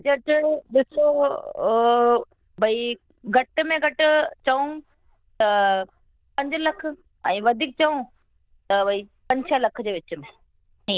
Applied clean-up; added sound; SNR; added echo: neural diffusion model UNIVERSE++.